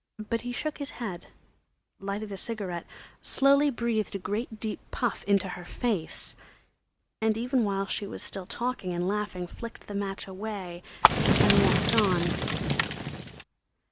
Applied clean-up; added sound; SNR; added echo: none; Fire; -5 dB; none.